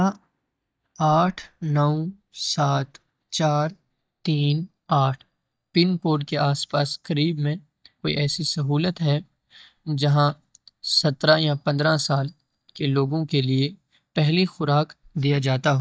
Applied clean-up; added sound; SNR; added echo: neural mask model DeepFilterNet 3.